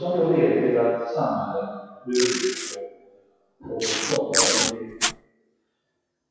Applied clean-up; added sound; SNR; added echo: classical method WPE with log-MMSE.